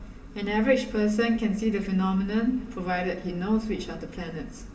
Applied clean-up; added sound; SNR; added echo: none; none; none; reverberation time 2.3 s.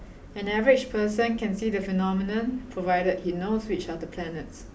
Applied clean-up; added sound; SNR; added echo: none; none; none; none.